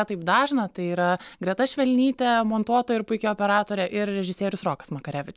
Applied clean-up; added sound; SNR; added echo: none; none; none; none.